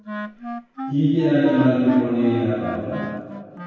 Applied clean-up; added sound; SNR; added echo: none; Wind instrument, woodwind instrument; 10 dB; reverberation time 2.0 s.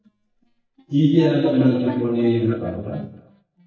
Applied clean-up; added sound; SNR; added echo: neural mask model DeepFilterNet 3.